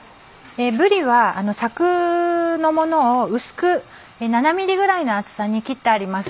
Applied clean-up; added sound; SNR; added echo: none; none; none; none.